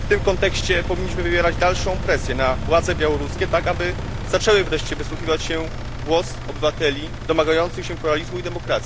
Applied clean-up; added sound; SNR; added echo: none; Engine; 4 dB; none.